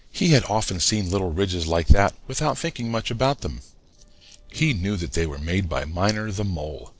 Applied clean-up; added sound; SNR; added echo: neural separator model SepFormer DNS4.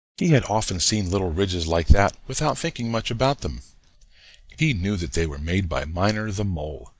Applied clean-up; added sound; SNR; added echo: neural mask model DeepFilterNet 3.